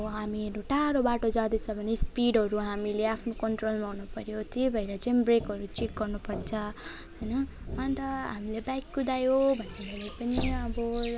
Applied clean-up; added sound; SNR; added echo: none; none; none; none.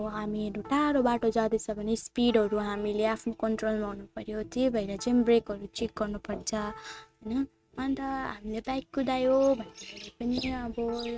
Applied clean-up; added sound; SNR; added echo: neural mask model RNNoise.